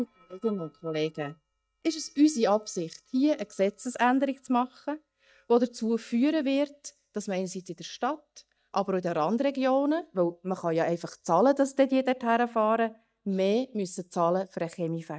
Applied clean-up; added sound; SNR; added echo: neural mask model DeepFilterNet 3.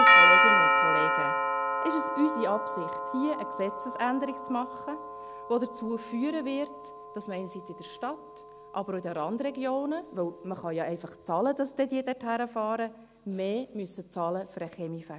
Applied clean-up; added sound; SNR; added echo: none; Doorbell; -3 dB; none.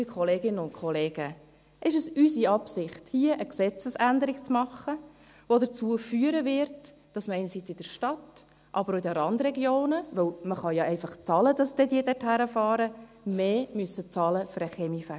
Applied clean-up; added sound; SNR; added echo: none; none; none; none.